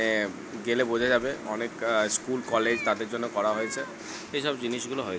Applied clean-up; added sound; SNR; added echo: none; Meow; 17 dB; none.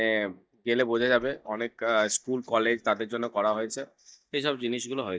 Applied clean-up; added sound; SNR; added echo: neural mask model DeepFilterNet 3.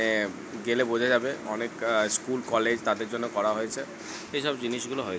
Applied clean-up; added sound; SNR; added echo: none; none; none; none.